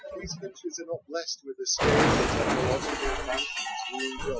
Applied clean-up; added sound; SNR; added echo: classical method Wiener filter.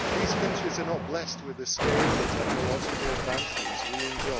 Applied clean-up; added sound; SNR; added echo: none; Explosion; -4 dB; none.